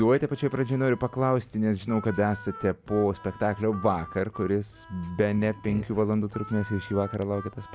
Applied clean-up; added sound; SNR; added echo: none; Harmonica; 18 dB; none.